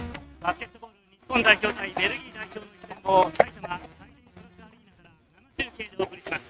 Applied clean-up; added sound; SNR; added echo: neural mask model RNNoise.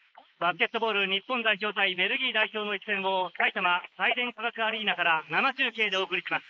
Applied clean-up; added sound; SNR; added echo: neural mask model Resemble Enhance denoiser.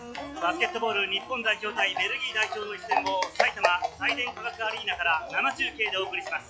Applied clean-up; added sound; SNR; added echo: classical method log-MMSE.